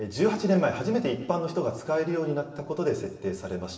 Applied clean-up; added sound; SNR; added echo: none; none; none; reverberation time 1.1 s.